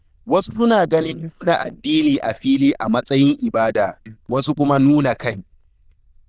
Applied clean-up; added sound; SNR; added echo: neural diffusion model UNIVERSE++.